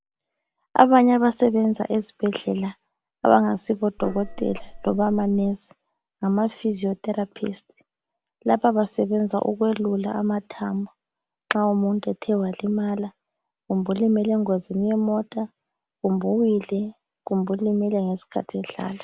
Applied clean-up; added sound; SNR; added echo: none; Gong; 12 dB; none.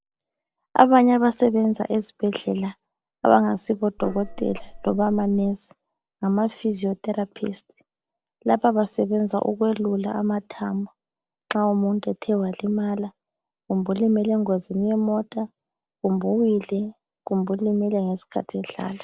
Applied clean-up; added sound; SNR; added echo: neural separator model SepFormer DNS4.